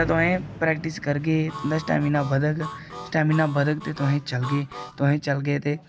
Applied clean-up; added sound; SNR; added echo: none; Harmonica; 15 dB; none.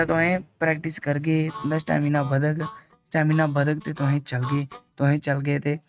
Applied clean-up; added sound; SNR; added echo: neural mask model RNNoise.